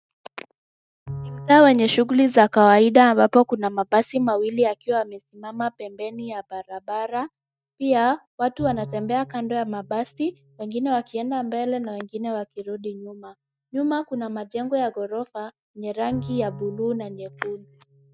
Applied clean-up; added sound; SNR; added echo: neural mask model RNNoise.